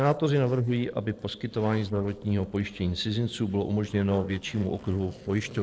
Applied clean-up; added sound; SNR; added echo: neural separator model SepFormer DNS4.